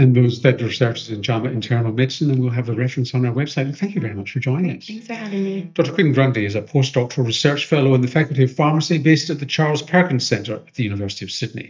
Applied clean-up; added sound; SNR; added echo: neural mask model DeepFilterNet 3.